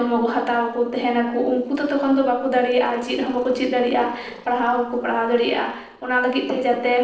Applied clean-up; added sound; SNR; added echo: neural separator model SepFormer DNS4.